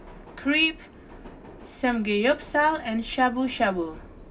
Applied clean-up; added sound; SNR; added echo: none; Subway, metro, underground; 18 dB; reverberation time 0.4 s.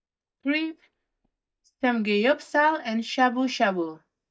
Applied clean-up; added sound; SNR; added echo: neural mask model DeepFilterNet 3.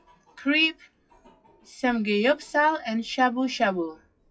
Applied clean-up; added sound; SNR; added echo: classical method WPE with log-MMSE.